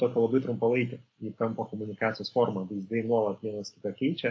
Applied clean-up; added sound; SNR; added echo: none; none; none; none.